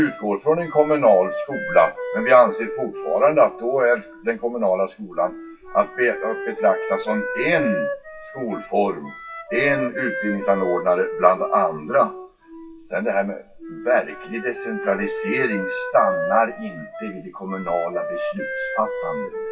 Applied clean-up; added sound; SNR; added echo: classical method WPE with log-MMSE.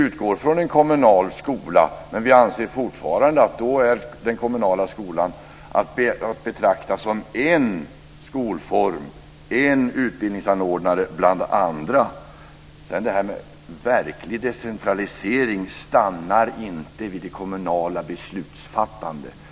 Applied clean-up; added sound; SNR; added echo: none; none; none; none.